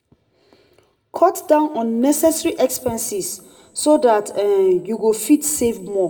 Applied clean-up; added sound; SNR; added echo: none; none; none; reverberation time 0.7 s.